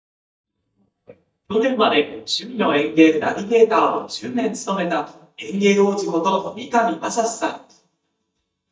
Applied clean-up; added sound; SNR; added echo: neural mask model DeepFilterNet 3.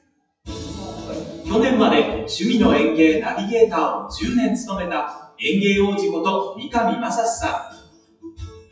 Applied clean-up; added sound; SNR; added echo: classical method WPE with log-MMSE.